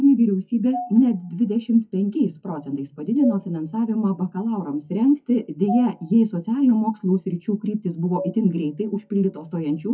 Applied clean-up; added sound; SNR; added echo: classical method WPE with log-MMSE.